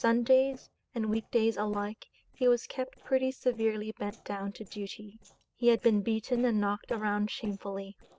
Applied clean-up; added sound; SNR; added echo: neural separator model SepFormer DNS4.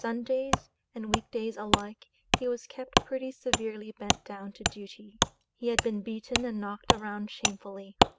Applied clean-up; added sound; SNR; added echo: none; Wood; -4 dB; none.